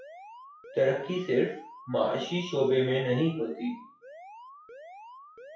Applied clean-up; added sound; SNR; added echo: classical method WPE with log-MMSE.